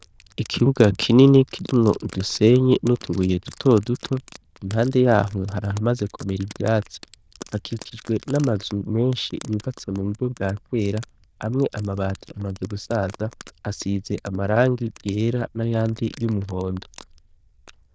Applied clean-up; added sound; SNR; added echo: neural diffusion model UNIVERSE++.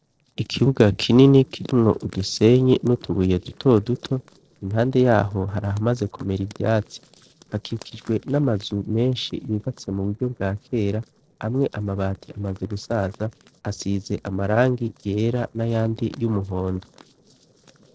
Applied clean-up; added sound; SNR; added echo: neural separator model SepFormer DNS4.